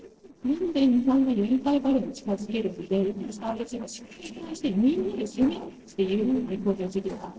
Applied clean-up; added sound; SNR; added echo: neural separator model SepFormer DNS4.